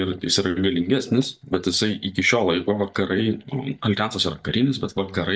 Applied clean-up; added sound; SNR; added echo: neural mask model DeepFilterNet 3.